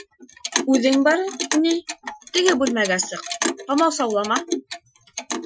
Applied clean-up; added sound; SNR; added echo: classical method Wiener filter.